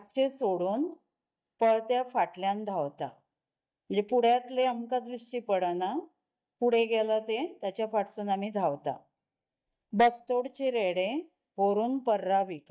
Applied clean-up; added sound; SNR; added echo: neural mask model DeepFilterNet 3.